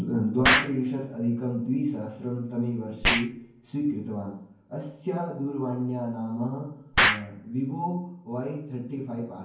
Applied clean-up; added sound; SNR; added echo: none; Explosion; 2 dB; reverberation time 0.9 s.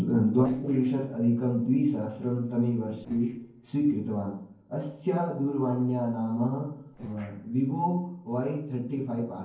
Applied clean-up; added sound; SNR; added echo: neural separator model SepFormer DNS4.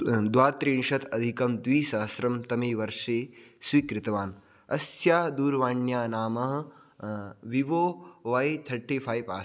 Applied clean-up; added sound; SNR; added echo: none; none; none; none.